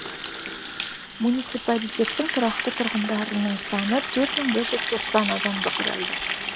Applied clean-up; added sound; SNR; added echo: none; Water tap, faucet; 4 dB; none.